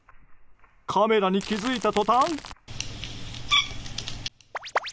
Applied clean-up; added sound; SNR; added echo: none; Crumpling, crinkling / Crackle; 11 dB; none.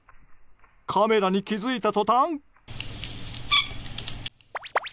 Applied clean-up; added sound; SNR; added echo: none; none; none; none.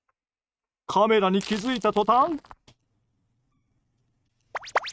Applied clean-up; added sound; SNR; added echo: neural mask model RNNoise.